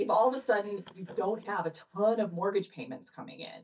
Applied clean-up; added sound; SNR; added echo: neural mask model DeepFilterNet 3.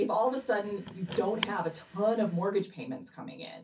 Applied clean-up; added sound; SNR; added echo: none; Car; 13 dB; reverberation time 0.3 s.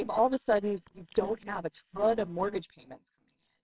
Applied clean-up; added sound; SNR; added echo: neural separator model SepFormer WHAMR!.